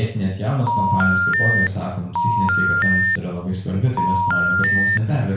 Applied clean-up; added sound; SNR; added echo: none; Telephone; -2 dB; reverberation time 0.4 s.